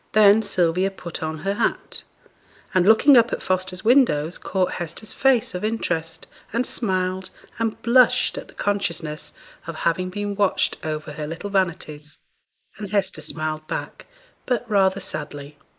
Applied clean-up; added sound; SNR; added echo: neural mask model Resemble Enhance denoiser.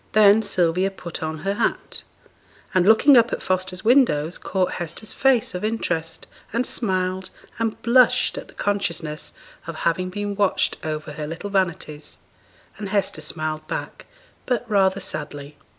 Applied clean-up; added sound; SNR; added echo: none; none; none; none.